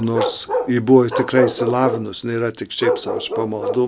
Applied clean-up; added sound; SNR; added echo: none; Bark; 5 dB; none.